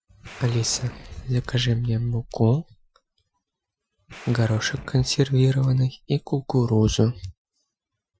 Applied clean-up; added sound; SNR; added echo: classical method Wiener filter.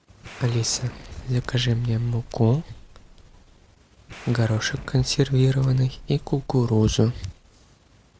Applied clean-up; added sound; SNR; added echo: none; Explosion; 19 dB; none.